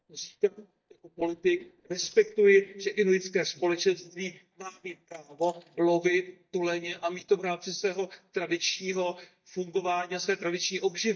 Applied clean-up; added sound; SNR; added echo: neural mask model DeepFilterNet 3.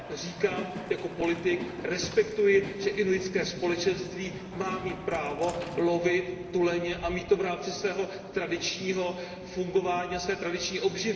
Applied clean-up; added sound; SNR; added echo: none; Train; 13 dB; reverberation time 2.9 s.